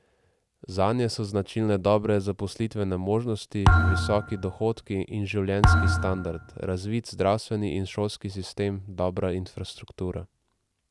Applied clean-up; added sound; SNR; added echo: none; Thump, thud; -3 dB; none.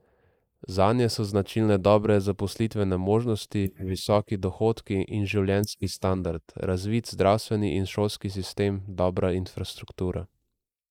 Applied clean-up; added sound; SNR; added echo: neural mask model Resemble Enhance denoiser.